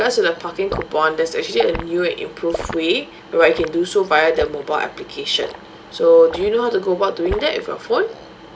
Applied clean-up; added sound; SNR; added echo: none; Liquid; 15 dB; none.